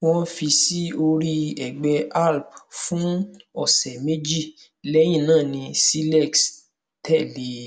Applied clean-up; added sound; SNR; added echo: none; none; none; none.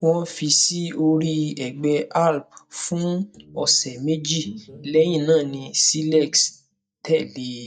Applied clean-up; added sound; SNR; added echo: neural mask model DeepFilterNet 3.